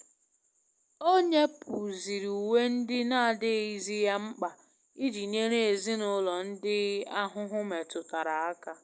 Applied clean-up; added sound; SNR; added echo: none; none; none; none.